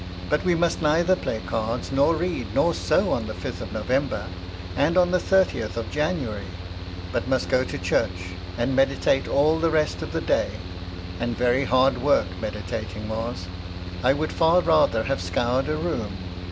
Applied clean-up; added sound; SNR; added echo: none; Mechanical fan; 8 dB; none.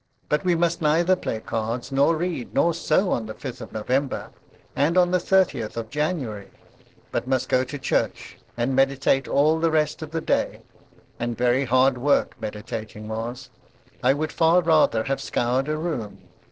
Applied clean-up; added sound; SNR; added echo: neural separator model SepFormer DNS4.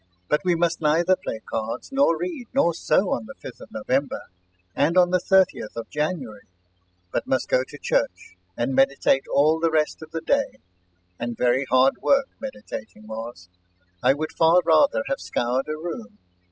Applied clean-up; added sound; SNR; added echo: classical method spectral subtraction.